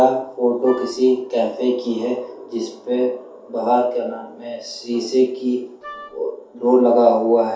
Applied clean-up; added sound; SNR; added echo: none; Wind instrument, woodwind instrument; 18 dB; reverberation time 0.5 s.